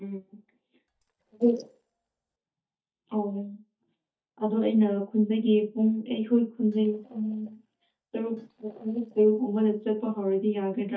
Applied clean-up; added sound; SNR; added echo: neural mask model DeepFilterNet 3.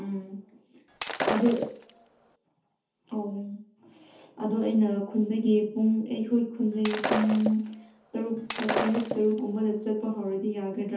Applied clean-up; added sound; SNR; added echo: none; Shatter; 4 dB; reverberation time 0.5 s.